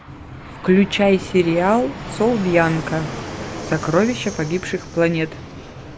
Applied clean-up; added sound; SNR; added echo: none; Fixed-wing aircraft, airplane; 13 dB; none.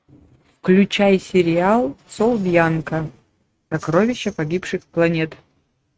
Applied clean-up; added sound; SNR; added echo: neural mask model RNNoise.